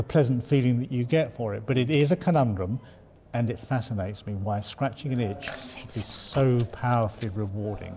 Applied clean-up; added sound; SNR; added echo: none; Chewing, mastication; 17 dB; none.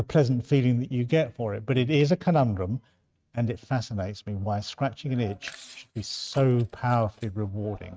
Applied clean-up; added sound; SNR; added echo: neural mask model RNNoise.